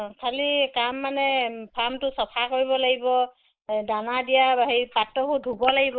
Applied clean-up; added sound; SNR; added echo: neural mask model Resemble Enhance denoiser.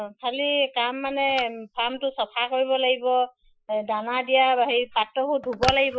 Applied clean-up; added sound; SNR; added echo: classical method Wiener filter.